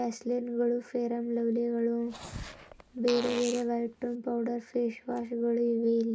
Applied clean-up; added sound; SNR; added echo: none; Fart; 12 dB; reverberation time 0.3 s.